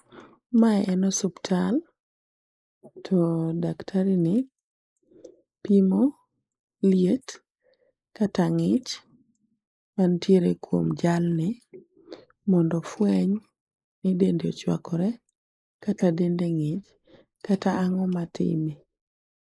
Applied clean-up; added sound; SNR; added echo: neural mask model Resemble Enhance denoiser.